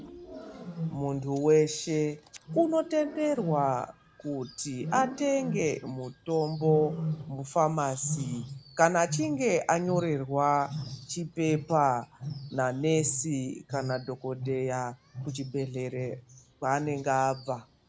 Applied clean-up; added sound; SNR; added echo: none; Wild animals; 11 dB; none.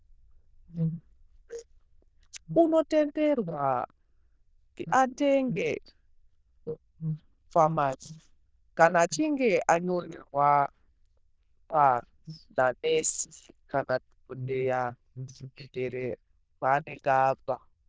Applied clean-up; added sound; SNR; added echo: neural diffusion model UNIVERSE++.